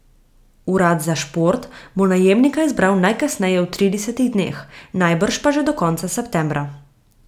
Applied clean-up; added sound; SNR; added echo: none; none; none; none.